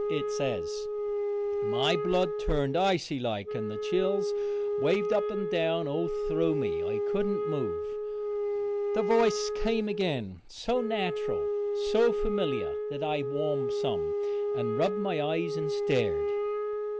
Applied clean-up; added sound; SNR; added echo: none; Wind instrument, woodwind instrument; 0 dB; none.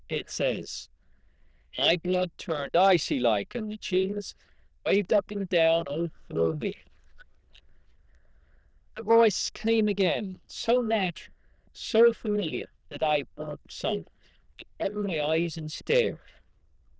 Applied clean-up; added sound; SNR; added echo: neural diffusion model UNIVERSE++.